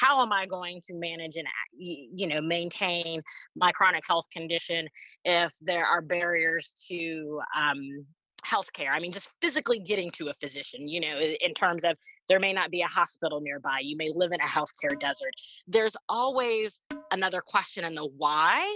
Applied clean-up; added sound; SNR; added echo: none; Percussion; 16 dB; none.